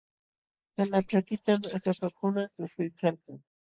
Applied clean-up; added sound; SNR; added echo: neural mask model Resemble Enhance denoiser.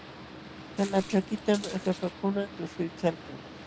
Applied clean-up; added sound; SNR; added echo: none; Walk, footsteps + Boat, Water vehicle; 13 dB; none.